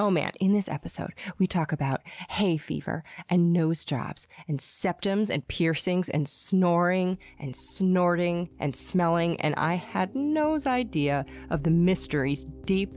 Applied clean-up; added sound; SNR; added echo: none; none; none; none.